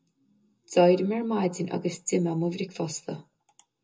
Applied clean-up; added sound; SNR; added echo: none; none; none; reverberation time 0.2 s.